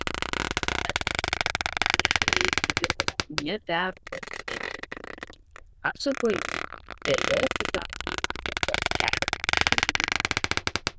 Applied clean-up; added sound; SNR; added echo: neural diffusion model UNIVERSE++.